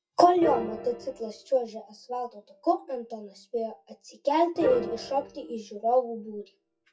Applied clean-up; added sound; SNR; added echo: classical method WPE with log-MMSE.